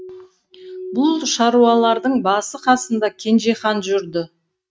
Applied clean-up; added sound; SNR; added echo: neural mask model RNNoise.